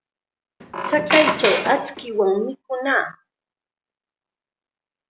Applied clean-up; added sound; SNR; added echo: none; Squeak; 0 dB; none.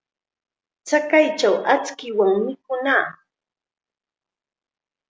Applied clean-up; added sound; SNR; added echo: none; none; none; none.